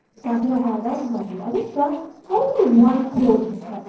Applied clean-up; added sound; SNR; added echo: neural separator model SepFormer DNS4.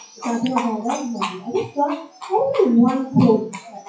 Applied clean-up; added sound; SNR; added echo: classical method WPE with log-MMSE.